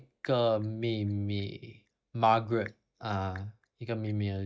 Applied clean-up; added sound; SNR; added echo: neural mask model DeepFilterNet 3.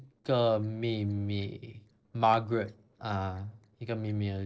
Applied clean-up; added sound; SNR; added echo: neural separator model SepFormer DNS4.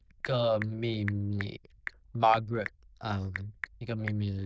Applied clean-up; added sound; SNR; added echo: neural diffusion model UNIVERSE++.